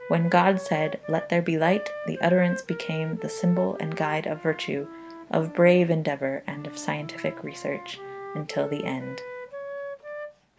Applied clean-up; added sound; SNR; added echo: none; Wind instrument, woodwind instrument; 12 dB; none.